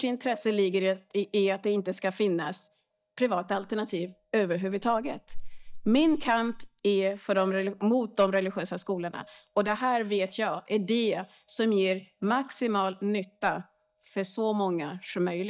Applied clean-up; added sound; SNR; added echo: neural mask model DeepFilterNet 3.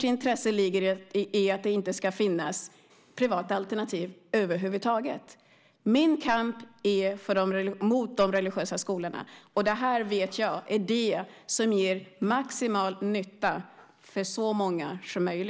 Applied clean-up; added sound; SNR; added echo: none; none; none; none.